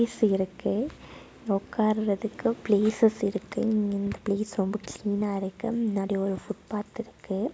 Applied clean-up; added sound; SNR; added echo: none; none; none; none.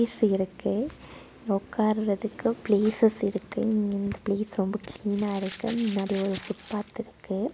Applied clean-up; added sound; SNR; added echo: none; Rattle (instrument); 15 dB; none.